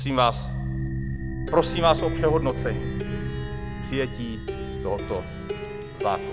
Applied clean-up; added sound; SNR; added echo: none; Plucked string instrument; 2 dB; none.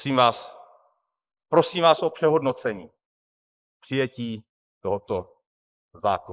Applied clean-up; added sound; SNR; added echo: neural mask model Resemble Enhance denoiser.